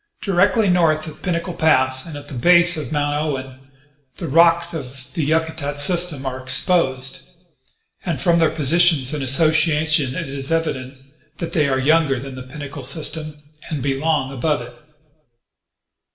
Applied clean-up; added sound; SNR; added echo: none; none; none; reverberation time 0.7 s.